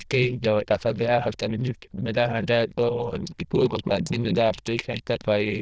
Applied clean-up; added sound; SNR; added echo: neural diffusion model UNIVERSE++.